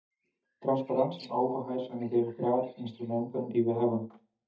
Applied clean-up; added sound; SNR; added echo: neural mask model DeepFilterNet 3.